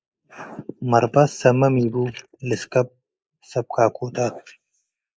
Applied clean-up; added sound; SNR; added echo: neural mask model Resemble Enhance denoiser.